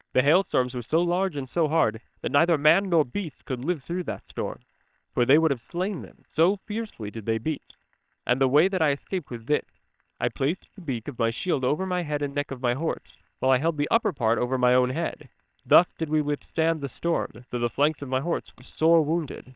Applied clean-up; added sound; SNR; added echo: neural separator model SepFormer WHAM!.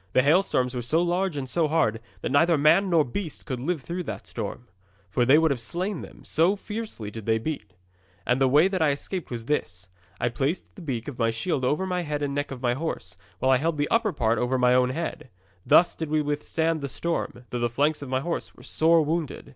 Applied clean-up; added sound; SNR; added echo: none; none; none; none.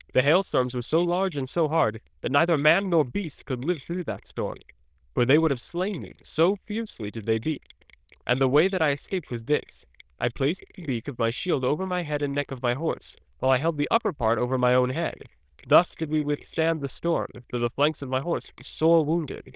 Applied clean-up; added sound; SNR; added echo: neural diffusion model UNIVERSE++.